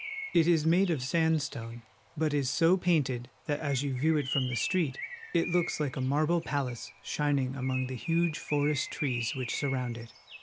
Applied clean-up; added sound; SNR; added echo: none; Bird; 12 dB; none.